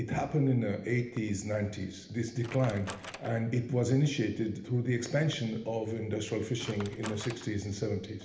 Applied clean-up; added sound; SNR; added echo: none; Wood; 19 dB; reverberation time 1.0 s.